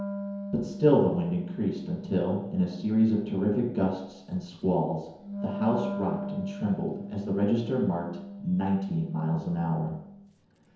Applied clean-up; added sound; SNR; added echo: none; Wind instrument, woodwind instrument; 10 dB; reverberation time 0.9 s.